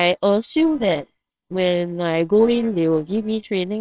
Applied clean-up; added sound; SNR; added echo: neural separator model SepFormer WHAMR!.